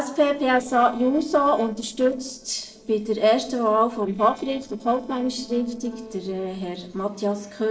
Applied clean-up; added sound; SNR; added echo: neural separator model SepFormer DNS4.